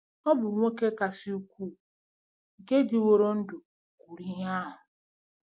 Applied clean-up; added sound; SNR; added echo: none; none; none; none.